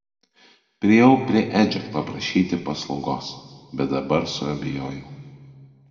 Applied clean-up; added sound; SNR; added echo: none; none; none; reverberation time 1.7 s.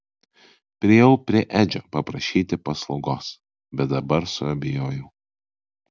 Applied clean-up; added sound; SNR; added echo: none; none; none; none.